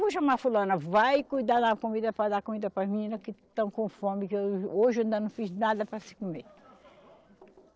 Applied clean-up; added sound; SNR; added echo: neural separator model SepFormer DNS4.